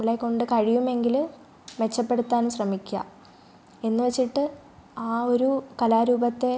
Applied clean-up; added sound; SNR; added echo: none; none; none; none.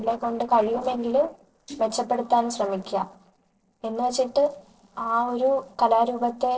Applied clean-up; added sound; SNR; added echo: neural separator model SepFormer DNS4.